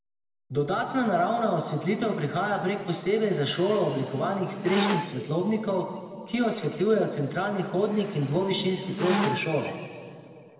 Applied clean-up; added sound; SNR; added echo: none; Squeak; 6 dB; reverberation time 2.1 s.